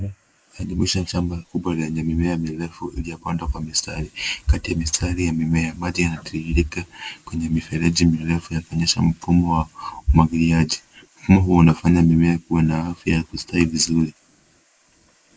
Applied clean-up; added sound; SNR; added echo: neural mask model Resemble Enhance denoiser.